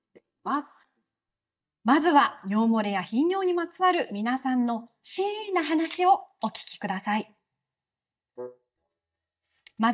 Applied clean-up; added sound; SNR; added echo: neural mask model DeepFilterNet 3.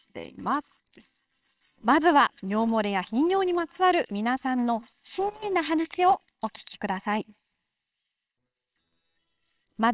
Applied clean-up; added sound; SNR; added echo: neural separator model SepFormer WHAMR!.